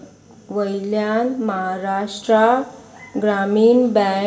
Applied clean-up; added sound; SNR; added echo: none; none; none; reverberation time 1.0 s.